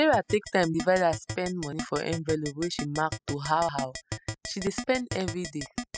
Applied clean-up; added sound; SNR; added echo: classical method spectral subtraction.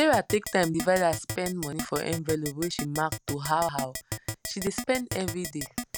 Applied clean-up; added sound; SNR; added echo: none; Keyboard (musical); 8 dB; none.